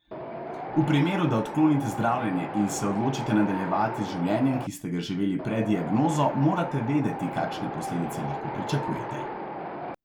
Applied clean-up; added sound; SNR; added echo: none; Wind; 8 dB; none.